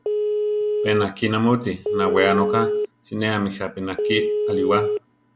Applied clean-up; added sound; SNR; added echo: none; Telephone; -2 dB; none.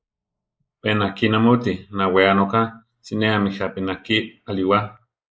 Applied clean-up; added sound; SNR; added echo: neural mask model Resemble Enhance denoiser.